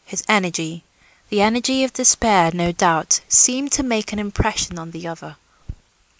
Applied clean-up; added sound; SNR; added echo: none; none; none; none.